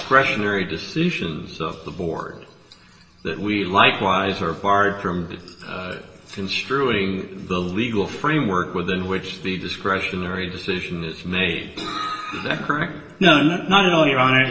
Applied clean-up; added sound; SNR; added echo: none; none; none; reverberation time 1.0 s.